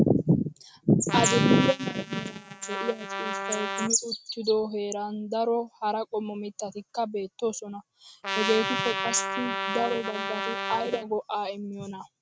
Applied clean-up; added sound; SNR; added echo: neural mask model RNNoise.